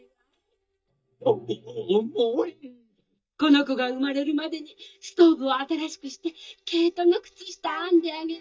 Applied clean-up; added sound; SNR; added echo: neural mask model DeepFilterNet 3.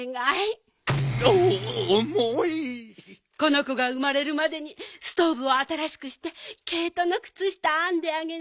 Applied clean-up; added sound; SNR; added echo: none; none; none; none.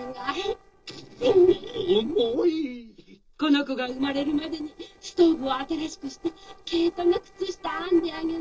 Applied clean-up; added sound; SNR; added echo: neural separator model SepFormer DNS4.